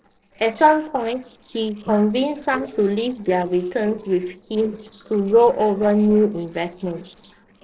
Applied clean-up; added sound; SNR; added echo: neural separator model SepFormer DNS4.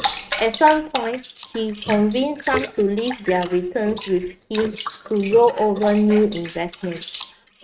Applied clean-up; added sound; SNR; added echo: neural mask model RNNoise.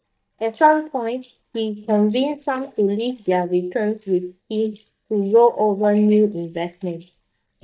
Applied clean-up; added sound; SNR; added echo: neural mask model DeepFilterNet 3.